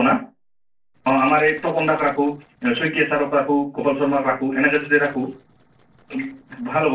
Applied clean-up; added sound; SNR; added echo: neural separator model SepFormer DNS4.